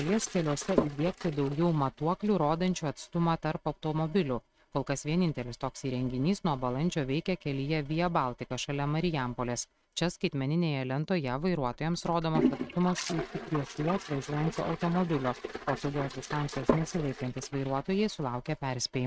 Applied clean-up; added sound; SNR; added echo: neural mask model RNNoise.